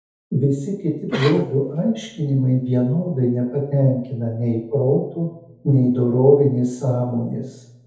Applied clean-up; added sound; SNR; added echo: none; Cough; 12 dB; reverberation time 0.8 s.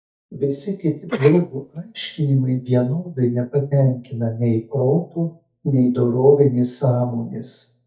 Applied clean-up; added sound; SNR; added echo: neural mask model DeepFilterNet 3.